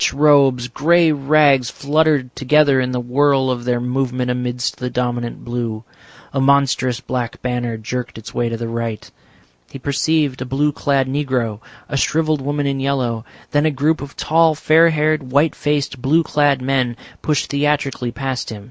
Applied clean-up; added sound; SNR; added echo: none; none; none; none.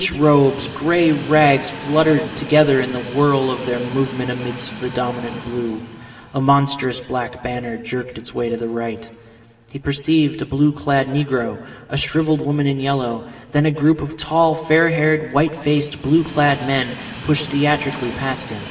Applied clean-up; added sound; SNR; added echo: none; Train; 16 dB; reverberation time 1.9 s.